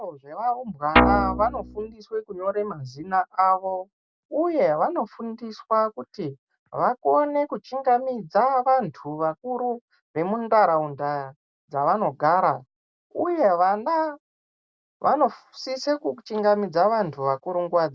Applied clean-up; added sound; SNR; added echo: none; Guitar; -3 dB; none.